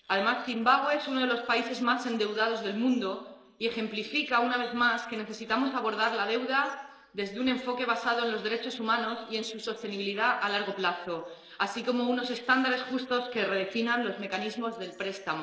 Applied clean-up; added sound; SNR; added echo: neural separator model SepFormer DNS4.